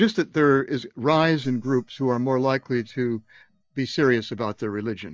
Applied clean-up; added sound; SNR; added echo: neural mask model DeepFilterNet 3.